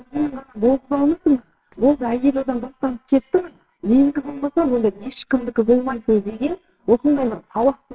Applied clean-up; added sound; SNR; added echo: neural separator model SepFormer WHAMR!.